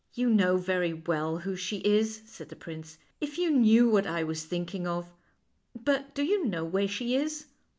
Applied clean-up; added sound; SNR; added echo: none; none; none; none.